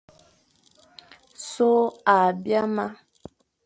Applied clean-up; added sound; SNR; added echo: none; none; none; none.